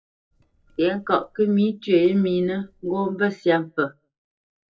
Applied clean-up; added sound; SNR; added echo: neural separator model SepFormer DNS4.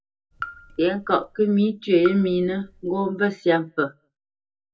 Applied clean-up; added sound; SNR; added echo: none; Raindrop / Drip; 17 dB; reverberation time 0.2 s.